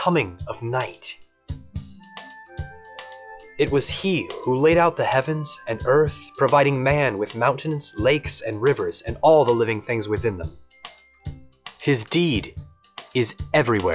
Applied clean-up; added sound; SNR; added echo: classical method log-MMSE.